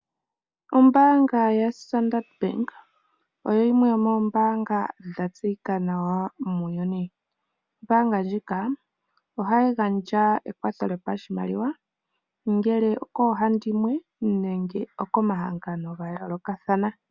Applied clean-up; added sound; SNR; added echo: none; none; none; none.